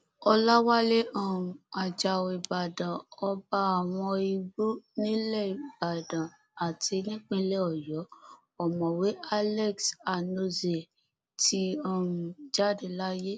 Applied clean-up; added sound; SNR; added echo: none; none; none; none.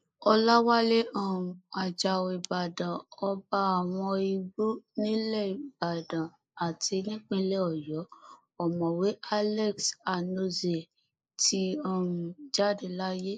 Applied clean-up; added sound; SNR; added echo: neural mask model Resemble Enhance denoiser.